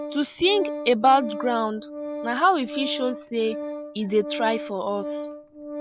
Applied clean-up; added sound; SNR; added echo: none; Organ; 9 dB; none.